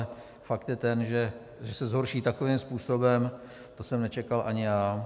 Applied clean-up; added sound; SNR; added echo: none; none; none; none.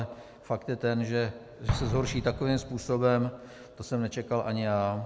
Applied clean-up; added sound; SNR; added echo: none; Explosion; 10 dB; none.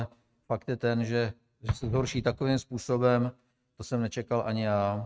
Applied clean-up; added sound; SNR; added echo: neural mask model RNNoise.